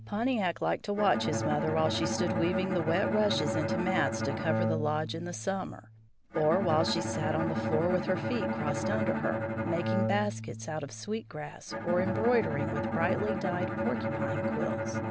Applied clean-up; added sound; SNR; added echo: none; Bowed string instrument; 1 dB; none.